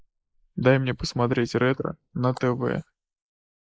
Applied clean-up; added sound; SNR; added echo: neural mask model Resemble Enhance denoiser.